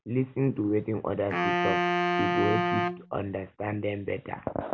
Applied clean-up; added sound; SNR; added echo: none; Wind instrument, woodwind instrument; -1 dB; none.